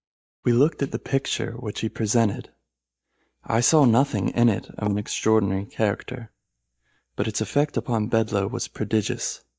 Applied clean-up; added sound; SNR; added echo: neural mask model DeepFilterNet 3.